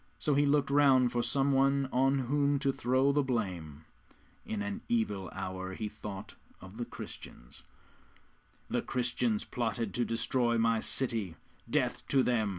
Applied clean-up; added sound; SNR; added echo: none; none; none; none.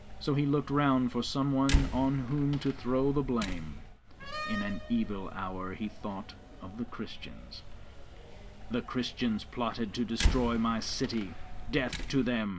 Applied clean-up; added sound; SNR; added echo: none; Slam; 5 dB; none.